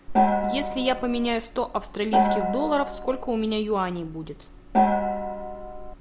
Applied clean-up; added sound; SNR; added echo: none; Gong; -4 dB; none.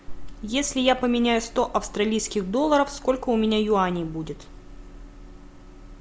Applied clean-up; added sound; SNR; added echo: none; none; none; none.